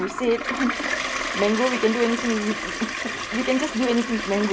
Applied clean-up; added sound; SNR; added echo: none; Toilet flush; 4 dB; none.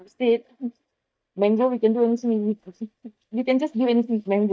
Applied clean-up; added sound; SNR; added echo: neural mask model DeepFilterNet 3.